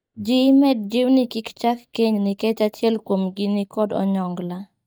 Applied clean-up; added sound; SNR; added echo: neural mask model DeepFilterNet 3.